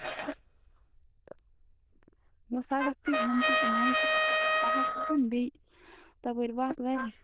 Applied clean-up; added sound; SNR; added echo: neural diffusion model UNIVERSE++.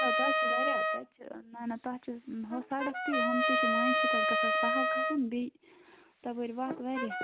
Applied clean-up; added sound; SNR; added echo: none; Trumpet; -5 dB; none.